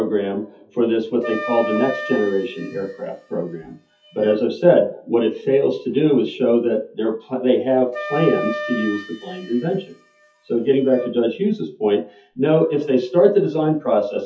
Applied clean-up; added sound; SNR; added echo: classical method WPE with log-MMSE.